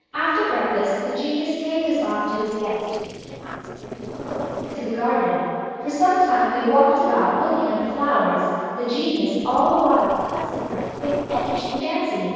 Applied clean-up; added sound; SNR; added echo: neural separator model SepFormer DNS4.